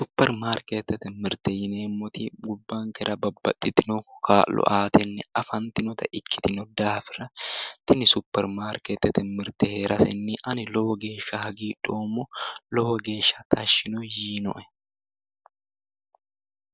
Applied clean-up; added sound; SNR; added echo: none; none; none; none.